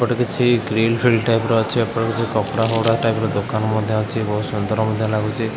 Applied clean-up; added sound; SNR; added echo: none; Crumpling, crinkling; 17 dB; none.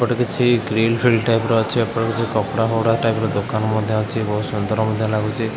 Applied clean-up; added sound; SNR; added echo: none; none; none; none.